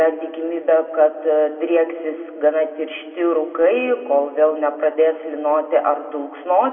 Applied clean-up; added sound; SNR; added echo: none; none; none; reverberation time 1.5 s.